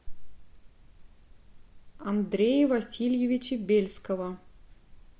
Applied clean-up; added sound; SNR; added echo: none; none; none; none.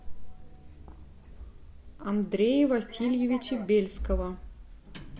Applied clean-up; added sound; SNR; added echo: none; Sliding door; 11 dB; none.